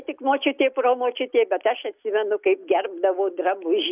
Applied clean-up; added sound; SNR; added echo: none; none; none; none.